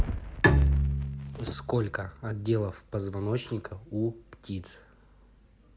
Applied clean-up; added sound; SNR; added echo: none; Bowed string instrument; -4 dB; none.